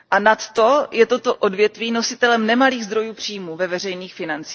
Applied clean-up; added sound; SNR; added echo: neural separator model SepFormer DNS4.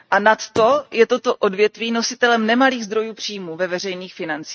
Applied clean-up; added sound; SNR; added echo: neural mask model RNNoise.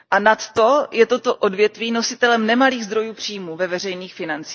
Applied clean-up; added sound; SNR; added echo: neural mask model DeepFilterNet 3.